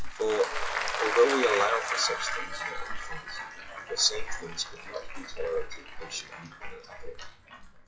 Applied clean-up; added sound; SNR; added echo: classical method WPE with log-MMSE.